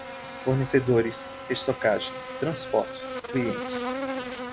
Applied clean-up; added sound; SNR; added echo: none; Buzz; 7 dB; none.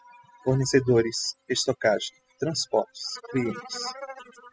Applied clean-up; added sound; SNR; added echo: classical method spectral subtraction.